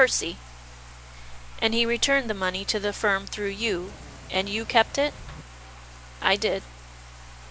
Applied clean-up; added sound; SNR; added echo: none; Bathtub (filling or washing) + Engine / Mechanisms; 15 dB; none.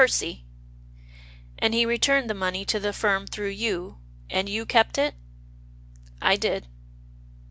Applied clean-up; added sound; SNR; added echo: none; none; none; none.